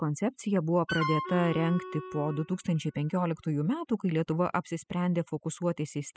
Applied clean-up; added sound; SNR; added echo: classical method spectral subtraction.